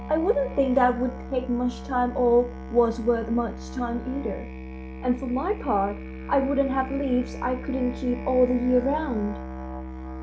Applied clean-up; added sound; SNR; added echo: none; Musical instrument; 10 dB; none.